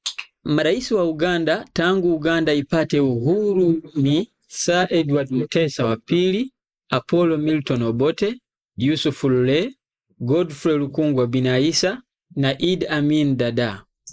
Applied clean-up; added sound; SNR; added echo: neural mask model Resemble Enhance denoiser.